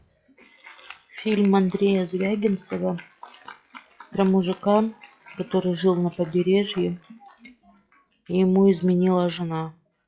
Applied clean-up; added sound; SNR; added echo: classical method log-MMSE.